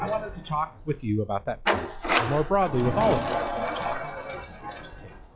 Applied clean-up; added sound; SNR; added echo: classical method log-MMSE.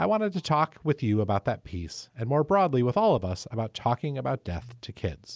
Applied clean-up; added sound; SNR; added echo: none; none; none; none.